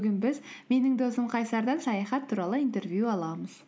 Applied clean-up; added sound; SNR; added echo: none; none; none; none.